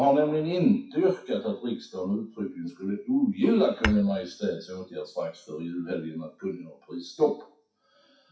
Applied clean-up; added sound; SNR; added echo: classical method WPE with log-MMSE.